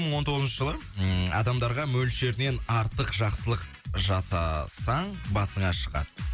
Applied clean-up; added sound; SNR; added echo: none; none; none; none.